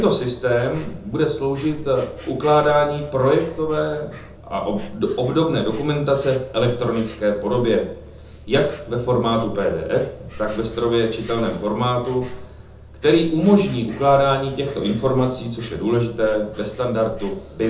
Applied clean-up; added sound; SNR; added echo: none; Insect; 16 dB; reverberation time 0.5 s.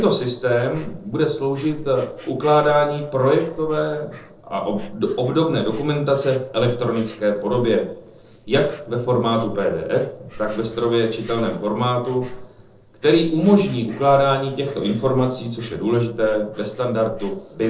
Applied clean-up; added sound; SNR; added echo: neural separator model SepFormer DNS4.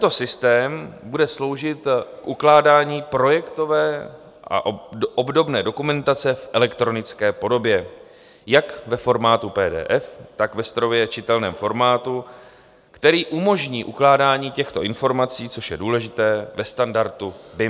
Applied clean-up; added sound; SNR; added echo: none; none; none; none.